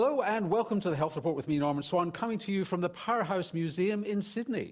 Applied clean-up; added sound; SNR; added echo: none; none; none; none.